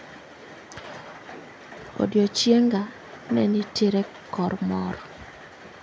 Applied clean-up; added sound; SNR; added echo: none; none; none; none.